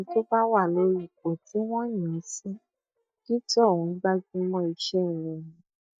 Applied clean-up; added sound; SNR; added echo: neural mask model DeepFilterNet 3.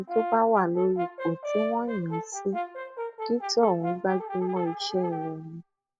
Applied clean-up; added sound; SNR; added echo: none; Brass instrument; 7 dB; none.